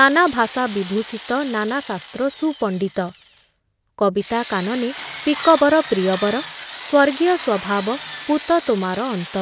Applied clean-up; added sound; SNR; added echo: none; Drill; 15 dB; none.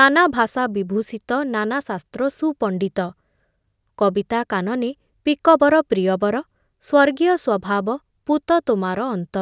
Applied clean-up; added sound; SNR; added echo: none; none; none; none.